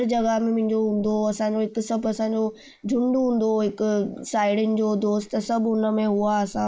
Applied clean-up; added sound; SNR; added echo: neural mask model Resemble Enhance denoiser.